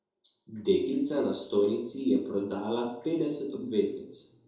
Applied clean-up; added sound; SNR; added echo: none; none; none; reverberation time 2.6 s.